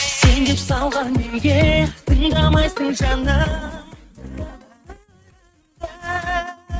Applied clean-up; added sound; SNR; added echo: neural mask model RNNoise.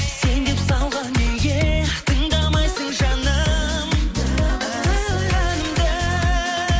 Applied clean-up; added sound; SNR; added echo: none; none; none; none.